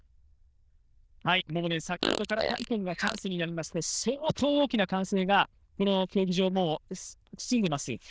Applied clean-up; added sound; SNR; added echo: neural diffusion model UNIVERSE++.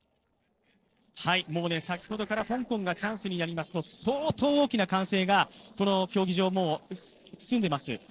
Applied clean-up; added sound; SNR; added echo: neural separator model SepFormer DNS4.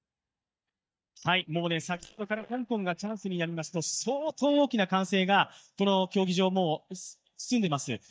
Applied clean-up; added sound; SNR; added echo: neural mask model DeepFilterNet 3.